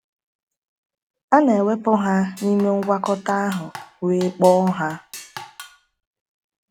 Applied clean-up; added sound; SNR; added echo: none; Drum kit; 18 dB; none.